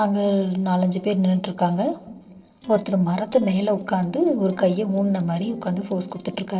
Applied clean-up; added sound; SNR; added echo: neural separator model SepFormer DNS4.